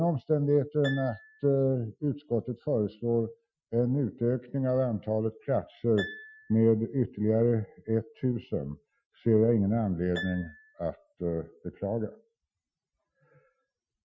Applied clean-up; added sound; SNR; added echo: classical method Wiener filter.